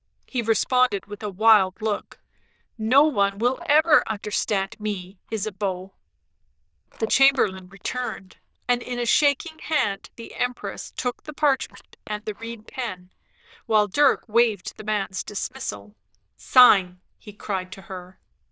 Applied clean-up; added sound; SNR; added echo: neural diffusion model UNIVERSE++.